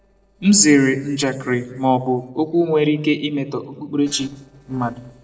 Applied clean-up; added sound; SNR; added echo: neural separator model SepFormer DNS4.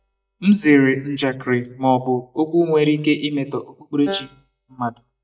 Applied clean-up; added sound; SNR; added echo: neural mask model DeepFilterNet 3.